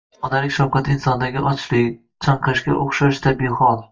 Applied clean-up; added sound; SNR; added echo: neural mask model DeepFilterNet 3.